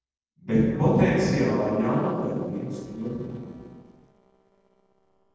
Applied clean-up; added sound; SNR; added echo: neural separator model SepFormer DNS4.